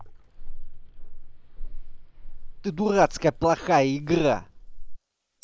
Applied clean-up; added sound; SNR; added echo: neural mask model Resemble Enhance denoiser.